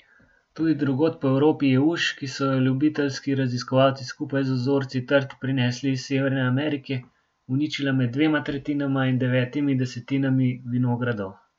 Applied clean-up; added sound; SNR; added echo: none; none; none; none.